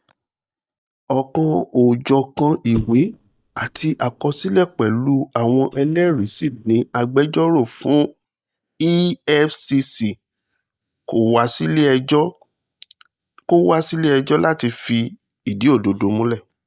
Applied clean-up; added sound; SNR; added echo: neural mask model DeepFilterNet 3.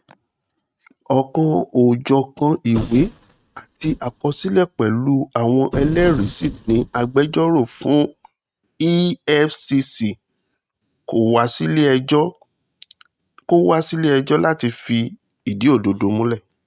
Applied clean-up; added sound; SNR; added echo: neural mask model RNNoise.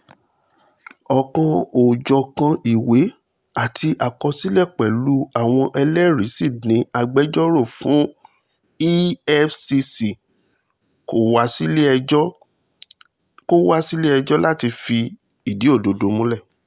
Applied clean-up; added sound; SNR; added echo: none; none; none; none.